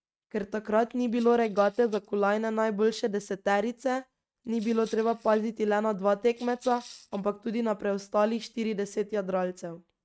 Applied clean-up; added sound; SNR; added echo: neural mask model RNNoise.